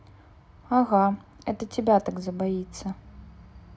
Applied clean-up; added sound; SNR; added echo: none; none; none; none.